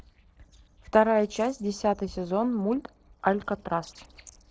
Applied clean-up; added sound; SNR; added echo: neural separator model SepFormer DNS4.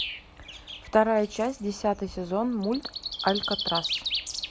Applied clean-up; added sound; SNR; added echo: none; Bird; 7 dB; none.